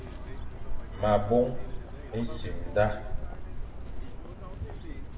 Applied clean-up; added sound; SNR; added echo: none; Chirp, tweet; 1 dB; reverberation time 0.6 s.